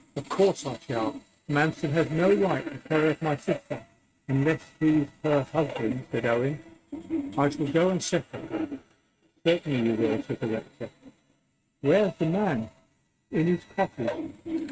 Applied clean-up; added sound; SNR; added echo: neural mask model RNNoise.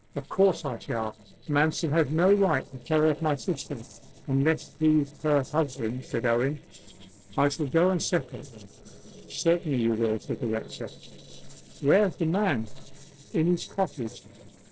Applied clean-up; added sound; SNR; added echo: neural separator model SepFormer DNS4.